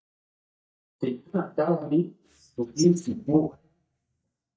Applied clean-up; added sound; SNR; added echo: neural mask model DeepFilterNet 3.